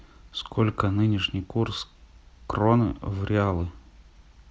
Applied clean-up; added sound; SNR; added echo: none; none; none; none.